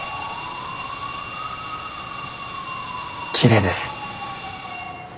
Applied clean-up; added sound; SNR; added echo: none; Alarm; -4 dB; reverberation time 0.3 s.